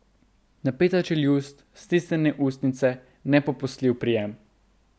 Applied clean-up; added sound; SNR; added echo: none; none; none; none.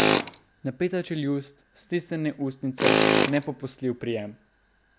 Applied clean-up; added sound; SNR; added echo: none; Tools; -4 dB; none.